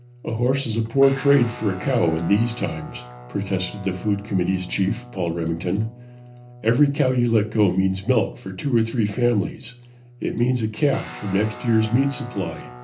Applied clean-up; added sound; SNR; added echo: none; Guitar; 18 dB; reverberation time 0.3 s.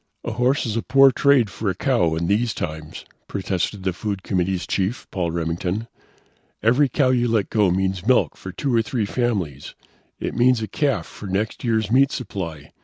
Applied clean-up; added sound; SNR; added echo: none; none; none; none.